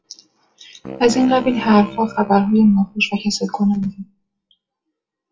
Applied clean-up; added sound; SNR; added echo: classical method WPE with log-MMSE.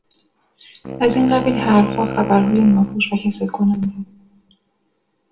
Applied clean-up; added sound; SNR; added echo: none; Wind instrument, woodwind instrument; 9 dB; reverberation time 0.5 s.